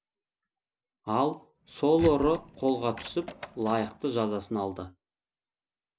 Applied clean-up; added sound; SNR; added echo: none; Door; 13 dB; none.